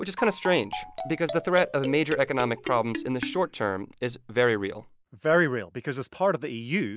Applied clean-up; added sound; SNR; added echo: none; Marimba, xylophone; 10 dB; none.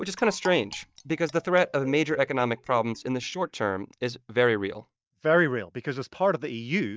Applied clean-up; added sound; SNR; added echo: neural mask model DeepFilterNet 3.